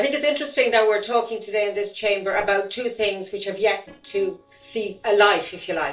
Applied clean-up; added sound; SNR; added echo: neural separator model SepFormer DNS4.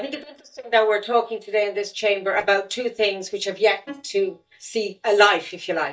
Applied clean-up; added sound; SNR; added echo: neural mask model DeepFilterNet 3.